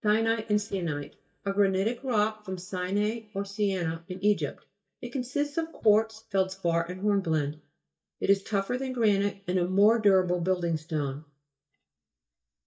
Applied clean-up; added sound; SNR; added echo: neural mask model DeepFilterNet 3.